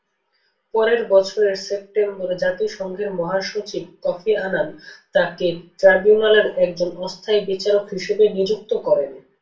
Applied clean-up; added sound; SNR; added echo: none; none; none; reverberation time 0.3 s.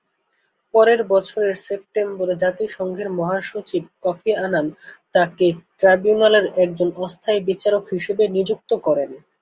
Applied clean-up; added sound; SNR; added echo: none; none; none; none.